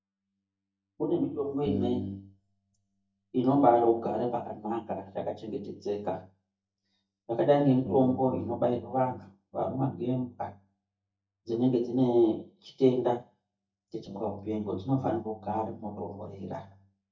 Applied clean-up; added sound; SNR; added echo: neural mask model DeepFilterNet 3.